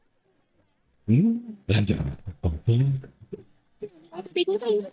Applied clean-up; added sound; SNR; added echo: neural mask model DeepFilterNet 3.